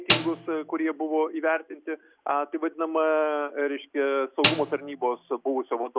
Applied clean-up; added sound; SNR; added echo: none; Snare drum; 1 dB; none.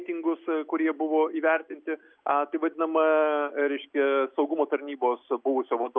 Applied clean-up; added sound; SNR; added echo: none; none; none; none.